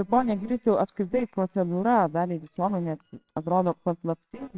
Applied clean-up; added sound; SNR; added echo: neural separator model SepFormer WHAMR!.